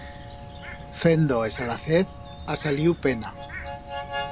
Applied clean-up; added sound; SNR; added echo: none; Harmonica + Bird; 10 dB; none.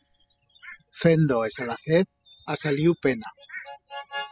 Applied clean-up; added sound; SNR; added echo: classical method spectral subtraction.